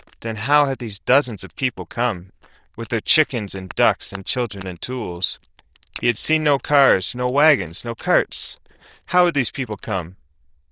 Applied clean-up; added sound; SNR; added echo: neural diffusion model UNIVERSE++.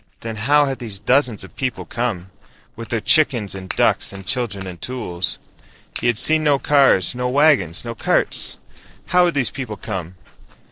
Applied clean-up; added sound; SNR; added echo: neural separator model SepFormer DNS4.